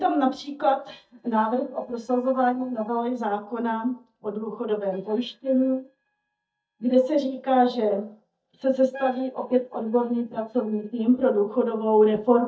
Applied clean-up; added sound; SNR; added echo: neural mask model DeepFilterNet 3.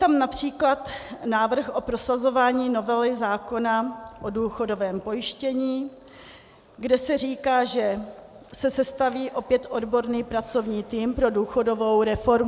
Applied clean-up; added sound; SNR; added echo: none; none; none; none.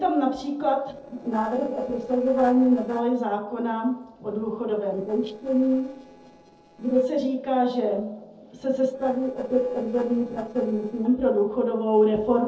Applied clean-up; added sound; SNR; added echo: neural separator model SepFormer DNS4.